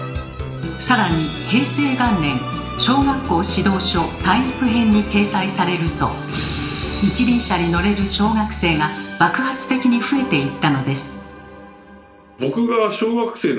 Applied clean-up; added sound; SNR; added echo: none; none; none; reverberation time 0.8 s.